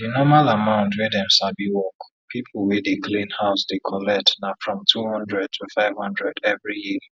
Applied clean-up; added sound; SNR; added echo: none; none; none; none.